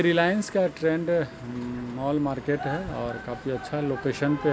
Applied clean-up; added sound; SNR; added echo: none; none; none; none.